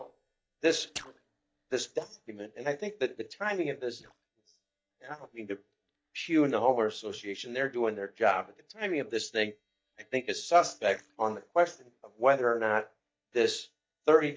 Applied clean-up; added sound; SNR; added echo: neural mask model DeepFilterNet 3.